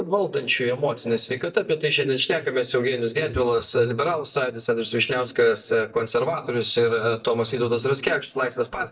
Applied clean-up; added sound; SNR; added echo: neural mask model DeepFilterNet 3.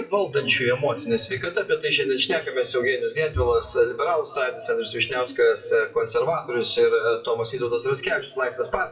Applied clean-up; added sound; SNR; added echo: classical method WPE with log-MMSE.